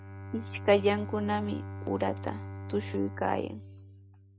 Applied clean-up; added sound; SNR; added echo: none; Bowed string instrument; 9 dB; none.